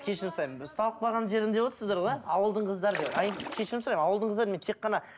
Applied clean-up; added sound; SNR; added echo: none; Splash, splatter; 9 dB; none.